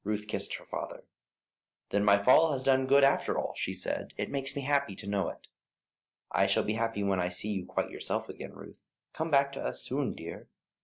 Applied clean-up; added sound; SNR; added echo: none; none; none; none.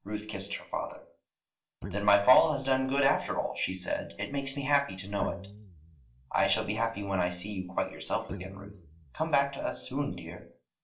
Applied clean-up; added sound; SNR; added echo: none; Guitar; 14 dB; reverberation time 0.3 s.